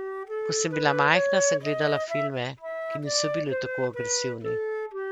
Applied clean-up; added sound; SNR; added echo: none; Wind instrument, woodwind instrument; 0 dB; none.